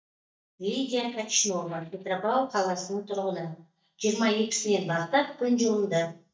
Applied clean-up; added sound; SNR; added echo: neural mask model DeepFilterNet 3.